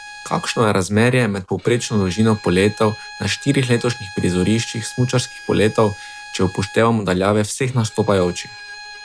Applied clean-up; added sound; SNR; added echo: none; Bowed string instrument; 18 dB; none.